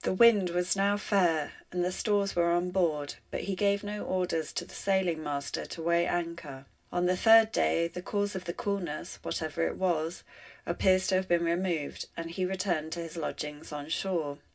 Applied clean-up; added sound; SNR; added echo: none; none; none; reverberation time 0.4 s.